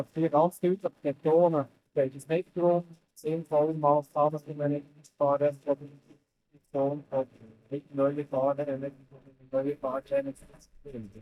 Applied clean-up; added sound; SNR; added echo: neural mask model DeepFilterNet 3.